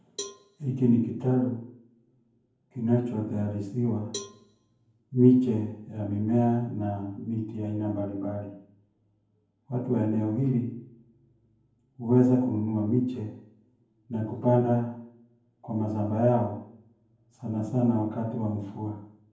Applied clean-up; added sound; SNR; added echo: none; Cowbell; 19 dB; reverberation time 0.9 s.